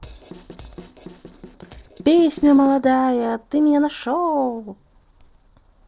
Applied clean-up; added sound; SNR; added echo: neural separator model SepFormer DNS4.